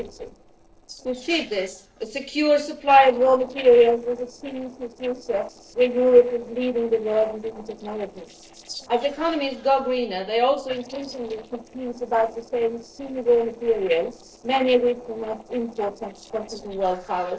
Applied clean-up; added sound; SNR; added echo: neural separator model SepFormer DNS4.